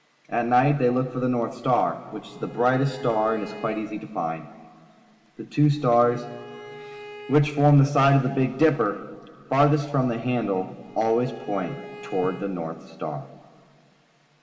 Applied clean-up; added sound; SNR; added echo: none; Bowed string instrument; 19 dB; reverberation time 3.0 s.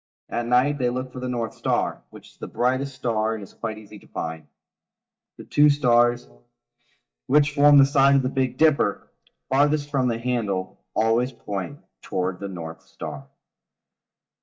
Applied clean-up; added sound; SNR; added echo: neural mask model DeepFilterNet 3.